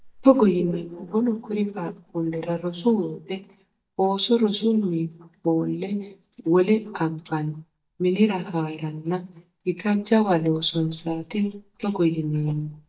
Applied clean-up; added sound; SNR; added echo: neural mask model DeepFilterNet 3.